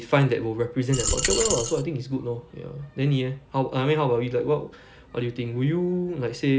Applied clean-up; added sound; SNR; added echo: none; Coin (dropping); 1 dB; none.